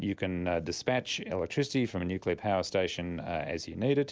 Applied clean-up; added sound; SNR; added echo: none; none; none; none.